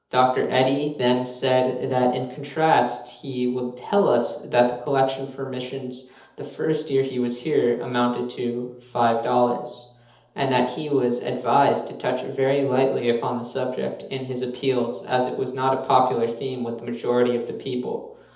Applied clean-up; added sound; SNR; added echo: none; none; none; reverberation time 0.8 s.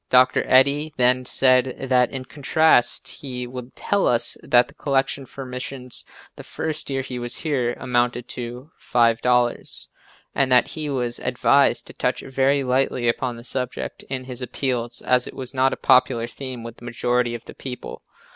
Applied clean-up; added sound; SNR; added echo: none; none; none; none.